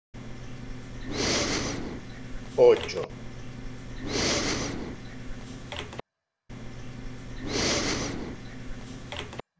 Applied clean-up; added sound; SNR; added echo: none; Respiratory sounds; -1 dB; reverberation time 0.5 s.